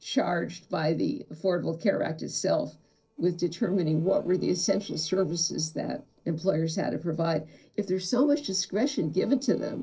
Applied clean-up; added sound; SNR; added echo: neural separator model SepFormer DNS4.